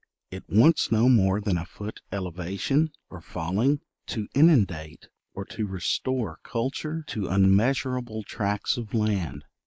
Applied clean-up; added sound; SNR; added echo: neural mask model Resemble Enhance denoiser.